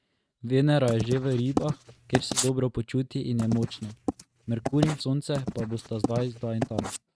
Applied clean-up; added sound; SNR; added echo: neural mask model RNNoise.